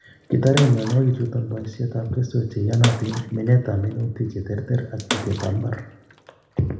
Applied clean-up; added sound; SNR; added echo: none; Bathtub (filling or washing) / Water / Splash, splatter; 13 dB; reverberation time 0.7 s.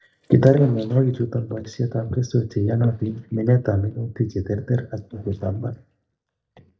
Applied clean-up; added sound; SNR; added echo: neural mask model DeepFilterNet 3.